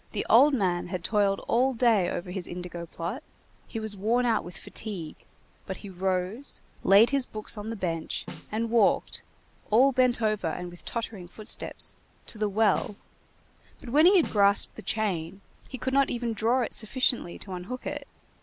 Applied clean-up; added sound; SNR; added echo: none; Snare drum; 17 dB; none.